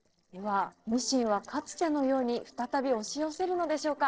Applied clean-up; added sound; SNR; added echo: neural separator model SepFormer DNS4.